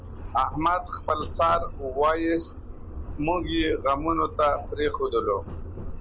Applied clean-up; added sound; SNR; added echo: none; Subway, metro, underground; 9 dB; none.